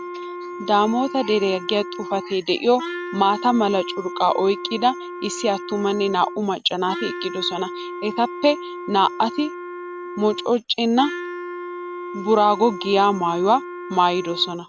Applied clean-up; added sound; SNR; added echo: none; Wind instrument, woodwind instrument; 10 dB; none.